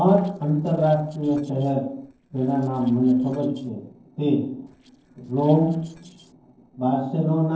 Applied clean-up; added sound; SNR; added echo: neural separator model SepFormer DNS4.